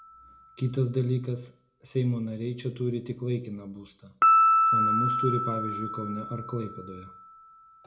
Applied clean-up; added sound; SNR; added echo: none; Piano; -3 dB; reverberation time 0.3 s.